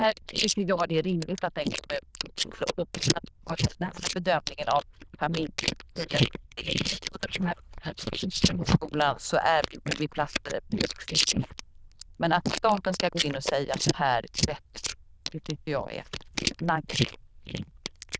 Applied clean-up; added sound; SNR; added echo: neural diffusion model UNIVERSE++.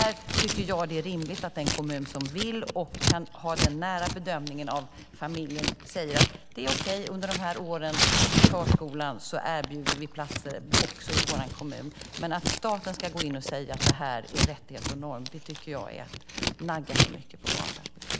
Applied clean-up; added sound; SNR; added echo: none; Scissors; -4 dB; none.